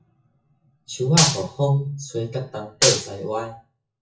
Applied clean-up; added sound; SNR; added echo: classical method WPE with log-MMSE.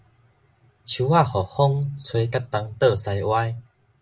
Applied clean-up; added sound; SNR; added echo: none; none; none; none.